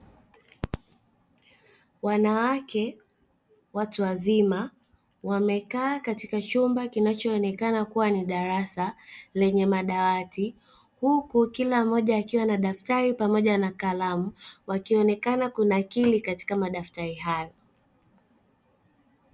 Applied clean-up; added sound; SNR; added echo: none; none; none; none.